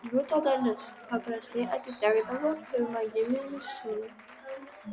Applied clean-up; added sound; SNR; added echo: none; Applause / Crowd; 18 dB; none.